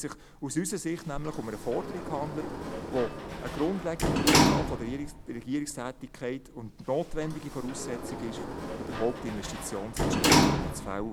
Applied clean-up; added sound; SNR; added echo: none; Sliding door; -3 dB; none.